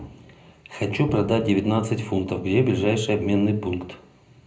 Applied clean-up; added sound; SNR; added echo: none; Drum; 13 dB; reverberation time 0.5 s.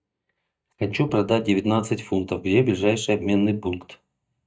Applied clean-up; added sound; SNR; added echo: neural mask model DeepFilterNet 3.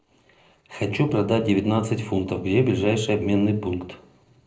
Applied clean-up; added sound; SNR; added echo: neural separator model SepFormer DNS4.